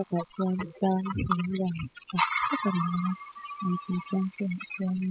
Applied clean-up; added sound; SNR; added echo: classical method spectral subtraction.